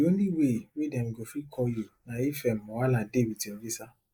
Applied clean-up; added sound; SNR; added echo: neural mask model Resemble Enhance denoiser.